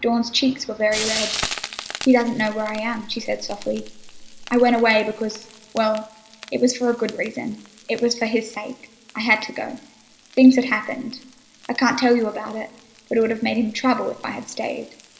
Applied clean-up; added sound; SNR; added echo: none; Frying (food); 14 dB; reverberation time 1.0 s.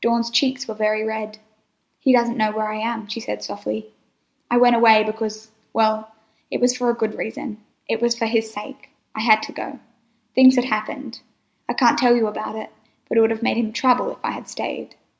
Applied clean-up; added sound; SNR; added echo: none; none; none; none.